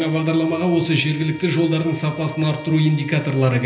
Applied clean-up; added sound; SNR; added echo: none; Bowed string instrument; 19 dB; reverberation time 1.4 s.